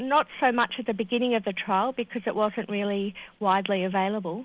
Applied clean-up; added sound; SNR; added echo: none; none; none; none.